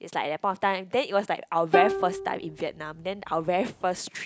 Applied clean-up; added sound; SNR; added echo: none; Plucked string instrument; 4 dB; none.